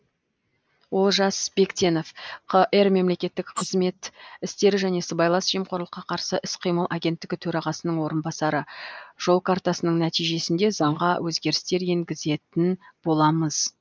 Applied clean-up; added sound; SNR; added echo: neural mask model Resemble Enhance denoiser.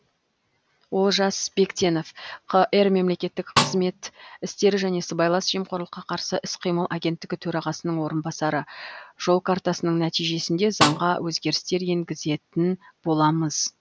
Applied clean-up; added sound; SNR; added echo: none; Snare drum; 1 dB; none.